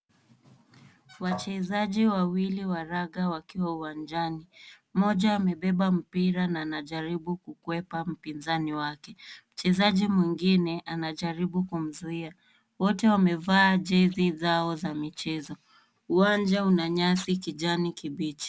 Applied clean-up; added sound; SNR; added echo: none; none; none; none.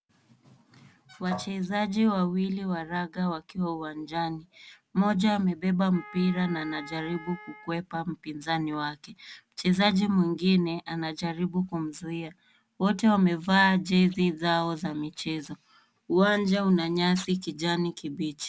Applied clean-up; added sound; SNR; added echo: none; Wind instrument, woodwind instrument; 17 dB; none.